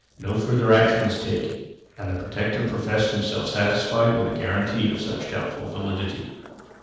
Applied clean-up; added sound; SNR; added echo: neural separator model SepFormer DNS4.